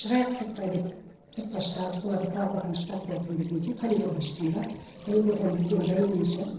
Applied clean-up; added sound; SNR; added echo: neural separator model SepFormer DNS4.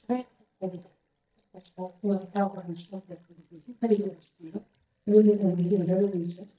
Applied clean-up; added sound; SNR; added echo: neural mask model DeepFilterNet 3.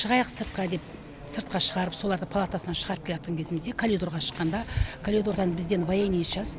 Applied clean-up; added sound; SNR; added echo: none; none; none; none.